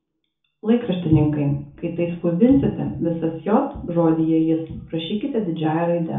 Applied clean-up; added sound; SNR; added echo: none; none; none; reverberation time 0.6 s.